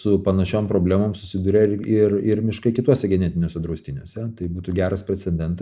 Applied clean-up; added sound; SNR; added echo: none; none; none; none.